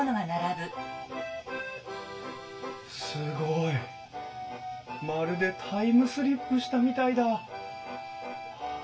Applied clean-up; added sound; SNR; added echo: none; none; none; reverberation time 0.2 s.